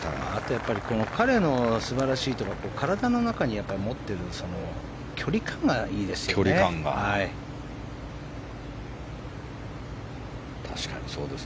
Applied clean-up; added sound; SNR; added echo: none; none; none; none.